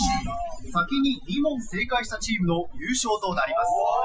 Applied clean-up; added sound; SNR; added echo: classical method Wiener filter.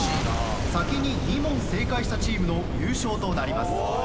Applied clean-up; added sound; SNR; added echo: none; Boom; -1 dB; none.